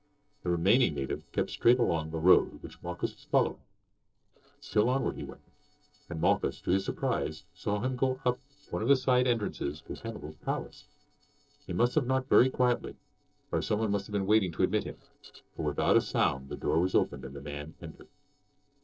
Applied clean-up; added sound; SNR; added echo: neural separator model SepFormer DNS4.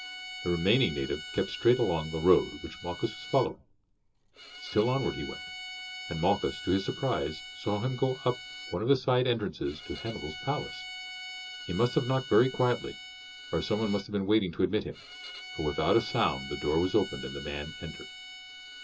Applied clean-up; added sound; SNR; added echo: none; Bowed string instrument; 13 dB; reverberation time 0.2 s.